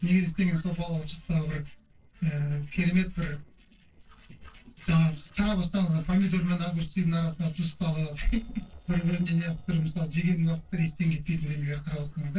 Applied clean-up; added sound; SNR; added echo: neural separator model SepFormer DNS4.